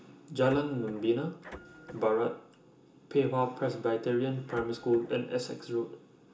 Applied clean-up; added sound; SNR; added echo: none; Printer; 18 dB; reverberation time 0.2 s.